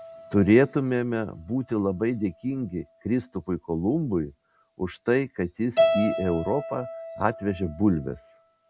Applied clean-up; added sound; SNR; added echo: none; Keyboard (musical); 7 dB; none.